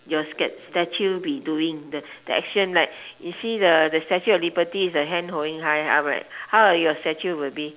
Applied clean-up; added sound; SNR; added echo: none; none; none; none.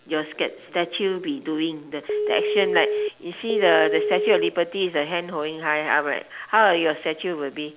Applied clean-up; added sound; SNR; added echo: none; Telephone; 0 dB; none.